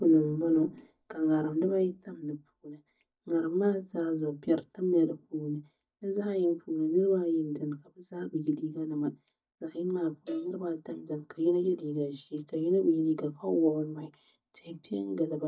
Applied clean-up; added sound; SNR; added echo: neural mask model DeepFilterNet 3.